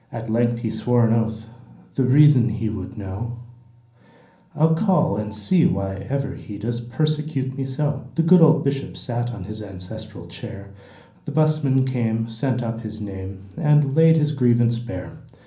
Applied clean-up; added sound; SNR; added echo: none; Organ; 12 dB; reverberation time 0.6 s.